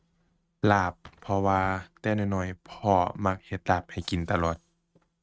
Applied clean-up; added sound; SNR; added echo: neural mask model RNNoise.